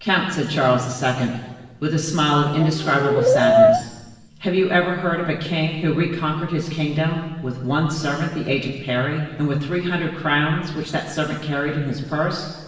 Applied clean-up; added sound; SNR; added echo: none; Brass instrument; -5 dB; reverberation time 1.2 s.